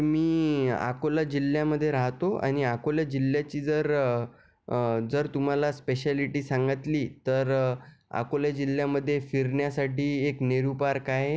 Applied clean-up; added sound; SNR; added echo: none; none; none; none.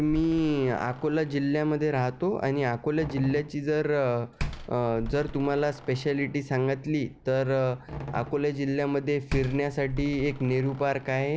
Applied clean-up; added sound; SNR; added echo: none; Slam; 13 dB; none.